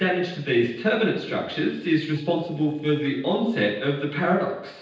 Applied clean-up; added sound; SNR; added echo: neural separator model SepFormer DNS4.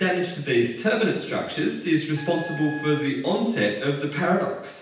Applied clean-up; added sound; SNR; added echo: none; Wind instrument, woodwind instrument; 15 dB; reverberation time 0.9 s.